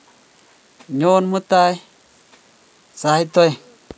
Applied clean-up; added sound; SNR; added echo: none; none; none; none.